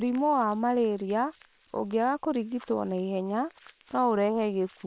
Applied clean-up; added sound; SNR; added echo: neural separator model SepFormer WHAM!.